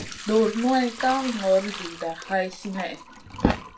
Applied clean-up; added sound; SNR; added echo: none; Sink (filling or washing) / Liquid; 14 dB; reverberation time 0.2 s.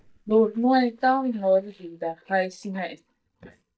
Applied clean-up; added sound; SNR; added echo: neural mask model DeepFilterNet 3.